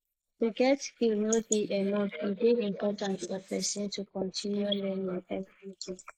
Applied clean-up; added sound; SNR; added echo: neural mask model Resemble Enhance denoiser.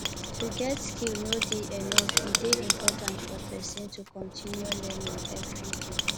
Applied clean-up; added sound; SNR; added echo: none; Writing; -5 dB; none.